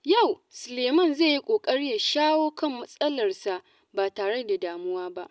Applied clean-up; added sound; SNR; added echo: none; none; none; none.